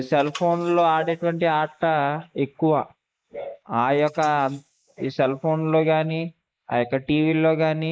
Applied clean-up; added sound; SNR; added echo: neural mask model Resemble Enhance denoiser.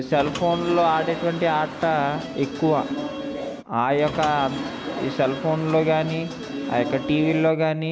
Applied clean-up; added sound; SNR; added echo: none; Subway, metro, underground / Sliding door; 8 dB; none.